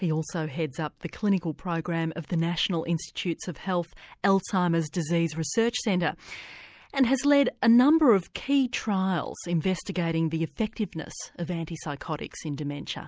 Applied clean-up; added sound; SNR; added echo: none; none; none; none.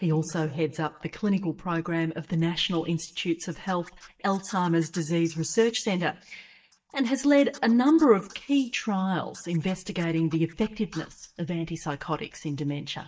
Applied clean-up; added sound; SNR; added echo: neural mask model DeepFilterNet 3.